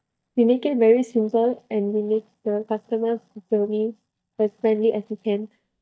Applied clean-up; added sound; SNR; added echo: neural mask model DeepFilterNet 3.